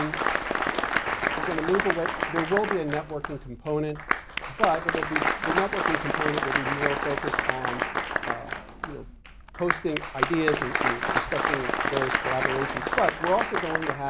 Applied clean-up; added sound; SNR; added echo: none; Applause; -2 dB; none.